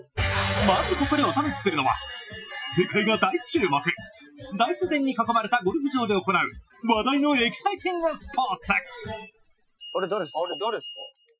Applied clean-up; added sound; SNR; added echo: classical method Wiener filter.